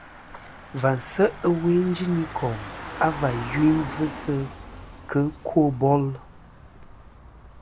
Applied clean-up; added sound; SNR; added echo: none; Engine / Car; 16 dB; none.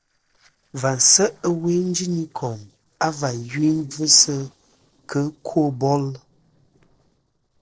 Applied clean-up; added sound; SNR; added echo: neural separator model SepFormer DNS4.